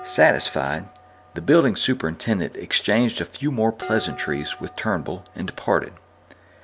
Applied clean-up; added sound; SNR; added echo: none; Dishes, pots, and pans; 19 dB; none.